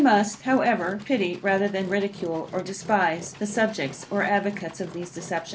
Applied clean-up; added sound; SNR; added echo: none; Engine; 18 dB; none.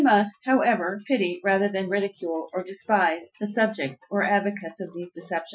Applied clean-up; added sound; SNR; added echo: classical method Wiener filter.